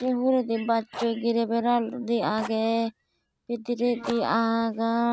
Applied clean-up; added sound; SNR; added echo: neural mask model RNNoise.